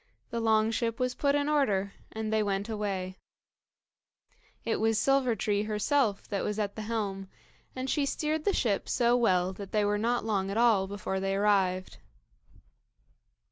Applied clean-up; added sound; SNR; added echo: none; none; none; none.